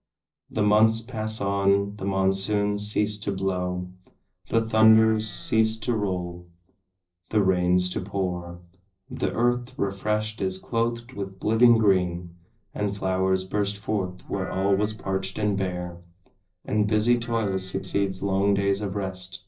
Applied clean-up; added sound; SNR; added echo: neural separator model SepFormer DNS4.